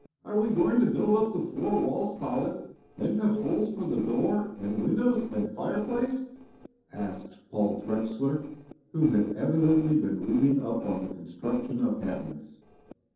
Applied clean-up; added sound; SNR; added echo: neural separator model SepFormer DNS4.